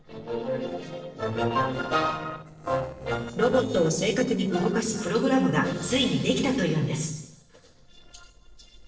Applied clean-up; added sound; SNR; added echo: neural separator model SepFormer DNS4.